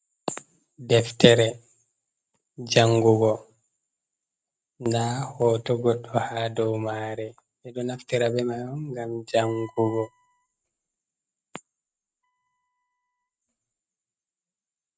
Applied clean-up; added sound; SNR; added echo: neural mask model RNNoise.